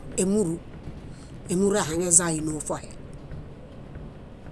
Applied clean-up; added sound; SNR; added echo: none; Subway, metro, underground; 12 dB; none.